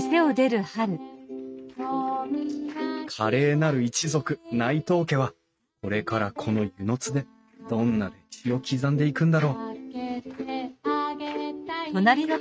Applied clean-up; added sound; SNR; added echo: neural mask model RNNoise.